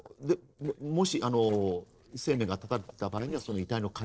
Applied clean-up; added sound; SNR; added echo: neural separator model SepFormer DNS4.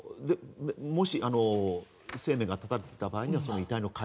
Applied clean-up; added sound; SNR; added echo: none; none; none; none.